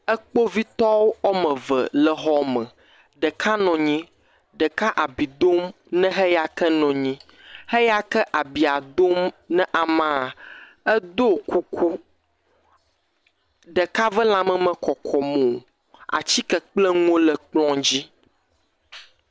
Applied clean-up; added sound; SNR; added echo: none; none; none; none.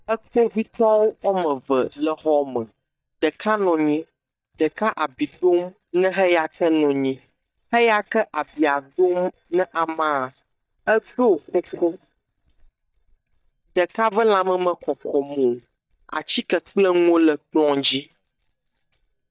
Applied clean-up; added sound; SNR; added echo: neural mask model DeepFilterNet 3.